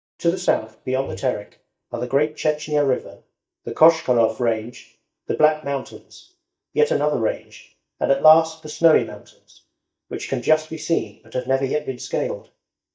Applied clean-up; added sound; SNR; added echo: neural mask model DeepFilterNet 3.